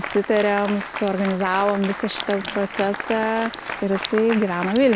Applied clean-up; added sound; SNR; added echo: none; Crack + Applause; 9 dB; none.